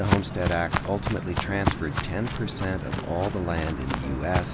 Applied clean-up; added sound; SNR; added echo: none; Walk, footsteps; 1 dB; none.